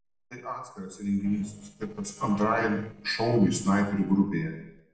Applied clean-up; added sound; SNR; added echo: neural separator model SepFormer DNS4.